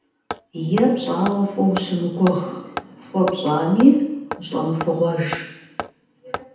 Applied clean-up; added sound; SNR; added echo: none; Hammer; 13 dB; reverberation time 0.9 s.